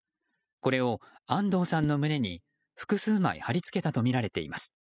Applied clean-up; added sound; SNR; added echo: classical method spectral subtraction.